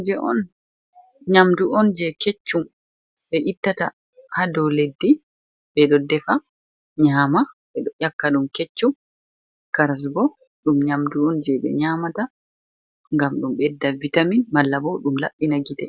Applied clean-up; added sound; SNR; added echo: none; none; none; none.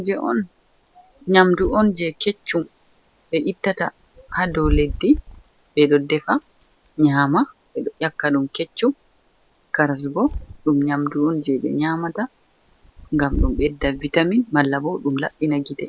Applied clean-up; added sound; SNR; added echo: none; Wind / Bird; 12 dB; none.